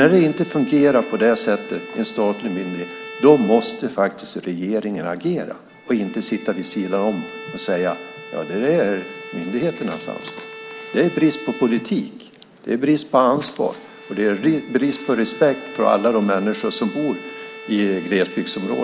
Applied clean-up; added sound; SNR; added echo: none; Bowed string instrument; 16 dB; none.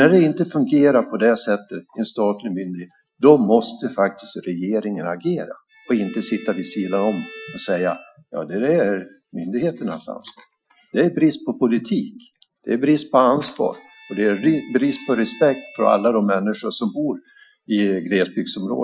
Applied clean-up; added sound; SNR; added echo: classical method Wiener filter.